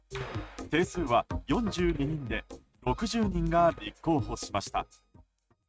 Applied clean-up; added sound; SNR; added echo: neural mask model RNNoise.